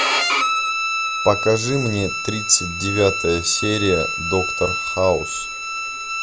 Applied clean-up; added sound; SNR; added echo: none; Bowed string instrument; 2 dB; none.